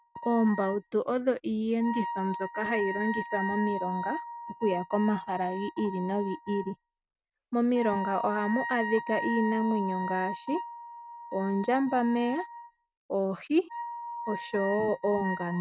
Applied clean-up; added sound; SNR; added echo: neural mask model RNNoise.